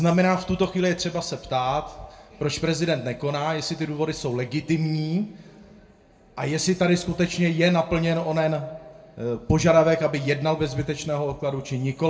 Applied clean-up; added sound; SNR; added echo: none; none; none; reverberation time 0.5 s.